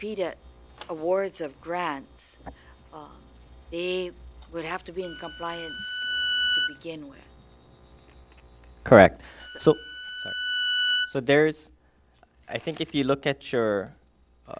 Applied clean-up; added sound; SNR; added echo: none; Bowed string instrument; 2 dB; none.